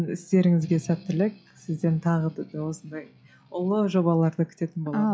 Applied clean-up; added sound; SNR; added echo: classical method log-MMSE.